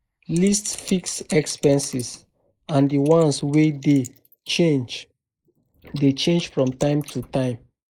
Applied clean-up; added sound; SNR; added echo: neural mask model Resemble Enhance denoiser.